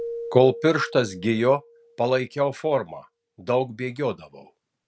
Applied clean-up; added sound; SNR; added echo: none; Keyboard (musical); 16 dB; none.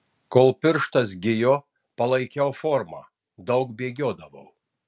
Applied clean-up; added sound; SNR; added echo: none; none; none; none.